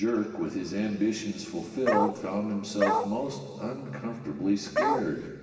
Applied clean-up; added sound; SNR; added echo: none; Bark; -2 dB; reverberation time 2.5 s.